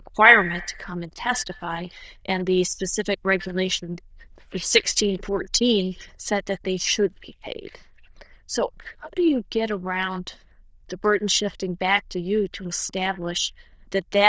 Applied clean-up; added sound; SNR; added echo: neural diffusion model UNIVERSE++.